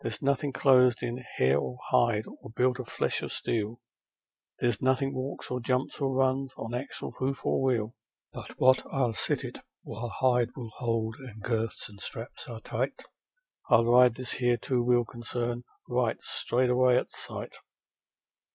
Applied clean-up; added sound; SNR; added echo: none; none; none; none.